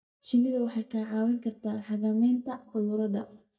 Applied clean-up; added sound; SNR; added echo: neural mask model DeepFilterNet 3.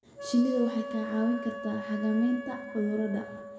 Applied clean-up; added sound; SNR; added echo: none; Wind instrument, woodwind instrument; 10 dB; reverberation time 1.6 s.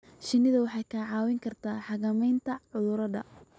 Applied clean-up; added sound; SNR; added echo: none; none; none; none.